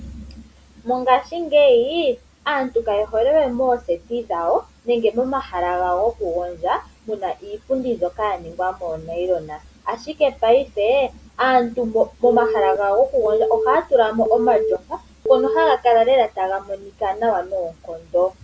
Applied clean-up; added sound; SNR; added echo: none; Telephone; 3 dB; none.